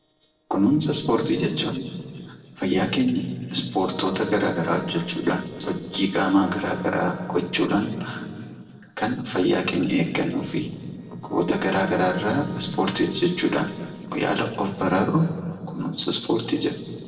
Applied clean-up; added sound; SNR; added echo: neural separator model SepFormer DNS4.